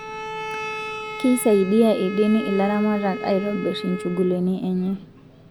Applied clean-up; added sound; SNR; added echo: none; Bowed string instrument; 10 dB; none.